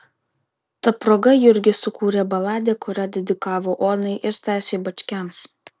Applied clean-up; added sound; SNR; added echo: none; none; none; none.